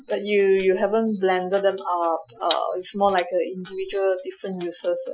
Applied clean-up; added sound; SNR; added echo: classical method Wiener filter.